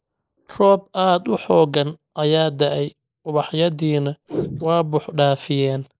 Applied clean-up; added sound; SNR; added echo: neural mask model Resemble Enhance denoiser.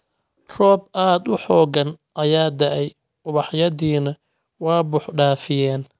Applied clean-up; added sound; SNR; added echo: none; none; none; none.